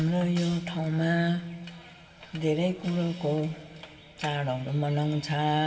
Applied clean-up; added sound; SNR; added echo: none; none; none; reverberation time 1.9 s.